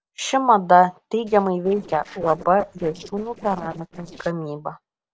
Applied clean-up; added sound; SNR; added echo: neural separator model SepFormer DNS4.